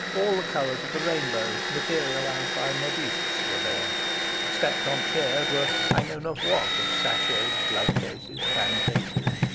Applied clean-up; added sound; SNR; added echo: none; Drill; -4 dB; none.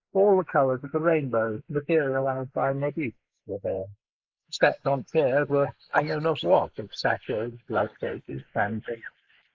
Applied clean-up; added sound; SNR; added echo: neural mask model Resemble Enhance denoiser.